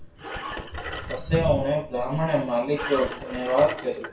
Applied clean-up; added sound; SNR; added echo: none; Engine; 11 dB; reverberation time 0.4 s.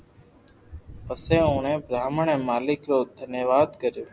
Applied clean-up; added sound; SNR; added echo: none; none; none; none.